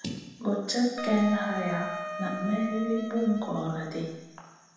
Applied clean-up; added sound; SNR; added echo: none; Wind instrument, woodwind instrument; 8 dB; reverberation time 1.0 s.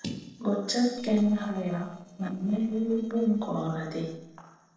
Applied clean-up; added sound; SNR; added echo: neural separator model SepFormer DNS4.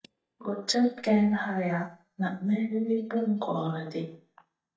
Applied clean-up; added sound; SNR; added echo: neural mask model DeepFilterNet 3.